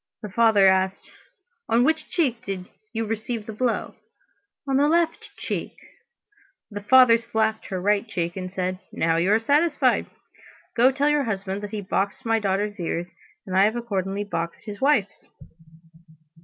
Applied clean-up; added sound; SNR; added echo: none; none; none; none.